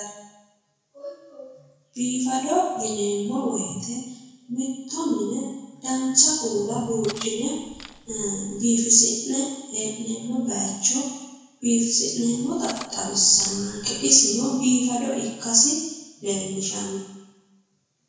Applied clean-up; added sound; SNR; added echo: none; Cutlery, silverware; 18 dB; reverberation time 1.0 s.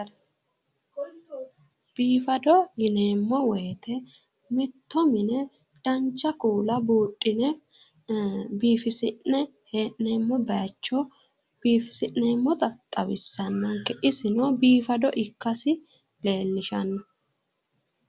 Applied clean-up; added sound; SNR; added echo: none; none; none; none.